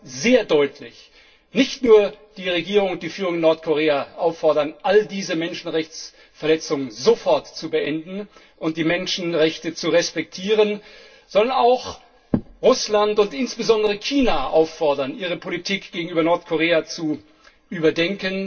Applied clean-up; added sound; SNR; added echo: none; none; none; reverberation time 0.1 s.